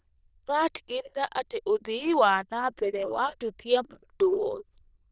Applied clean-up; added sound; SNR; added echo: neural diffusion model UNIVERSE++.